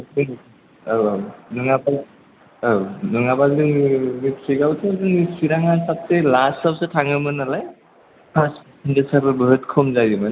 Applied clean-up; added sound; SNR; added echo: none; none; none; none.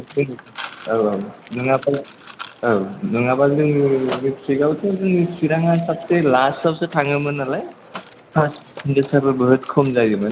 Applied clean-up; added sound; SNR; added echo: none; Mechanisms; 19 dB; none.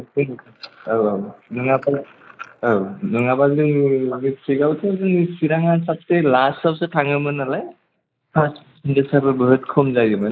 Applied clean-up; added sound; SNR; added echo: neural mask model Resemble Enhance denoiser.